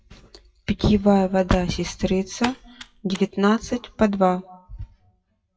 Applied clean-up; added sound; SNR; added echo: classical method WPE with log-MMSE.